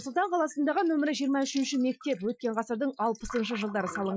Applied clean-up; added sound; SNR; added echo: classical method Wiener filter.